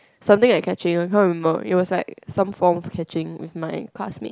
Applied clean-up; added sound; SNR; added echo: none; none; none; none.